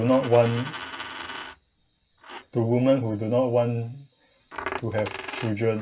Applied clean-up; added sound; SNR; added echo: none; Coin (dropping); 13 dB; reverberation time 0.2 s.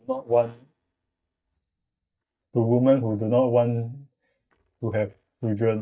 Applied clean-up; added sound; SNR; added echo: neural mask model DeepFilterNet 3.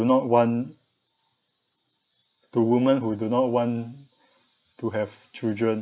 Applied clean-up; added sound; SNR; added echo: none; none; none; none.